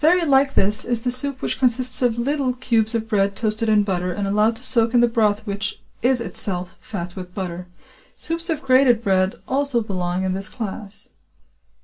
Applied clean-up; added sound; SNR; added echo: none; none; none; reverberation time 0.2 s.